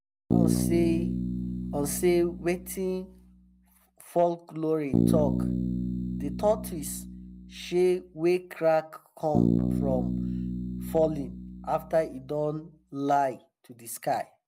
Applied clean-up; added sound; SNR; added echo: none; Bass guitar; 1 dB; none.